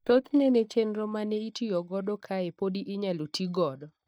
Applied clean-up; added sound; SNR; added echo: neural mask model DeepFilterNet 3.